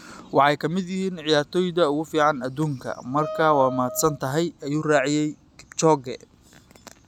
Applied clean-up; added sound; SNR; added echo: none; Wind instrument, woodwind instrument; 10 dB; none.